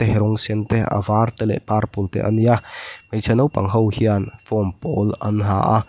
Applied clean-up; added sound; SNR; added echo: none; none; none; none.